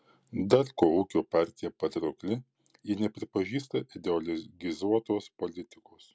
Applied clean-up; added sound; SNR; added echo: none; none; none; none.